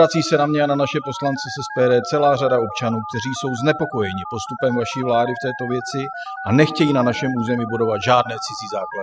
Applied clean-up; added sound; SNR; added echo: classical method spectral subtraction.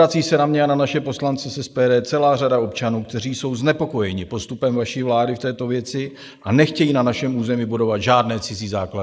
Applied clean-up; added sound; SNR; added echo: neural mask model Resemble Enhance denoiser.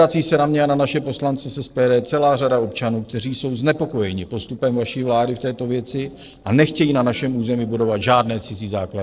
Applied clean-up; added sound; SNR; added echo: neural separator model SepFormer DNS4.